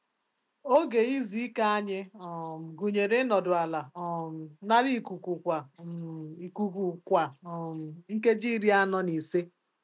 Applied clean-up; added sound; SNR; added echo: none; none; none; none.